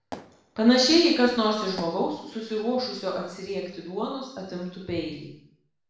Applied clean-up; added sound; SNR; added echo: none; Fireworks; 19 dB; reverberation time 0.7 s.